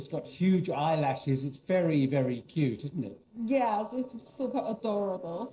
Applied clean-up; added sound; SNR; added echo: neural separator model SepFormer DNS4.